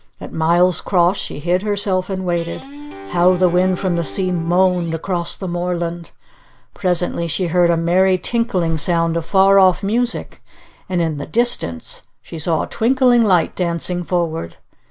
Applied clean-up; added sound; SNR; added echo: none; Guitar; 15 dB; none.